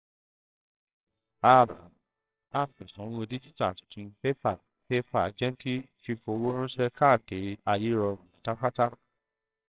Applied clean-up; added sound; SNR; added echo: neural separator model SepFormer WHAMR!.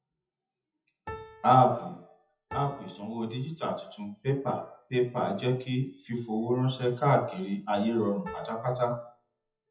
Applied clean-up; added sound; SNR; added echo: classical method WPE with log-MMSE.